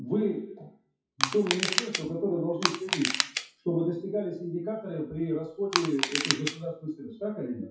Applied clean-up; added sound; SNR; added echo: classical method WPE with log-MMSE.